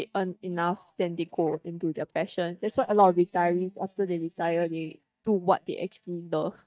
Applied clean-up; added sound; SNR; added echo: neural mask model DeepFilterNet 3.